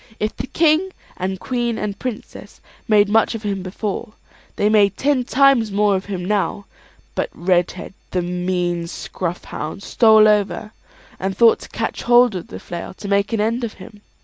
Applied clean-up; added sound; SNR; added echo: none; none; none; none.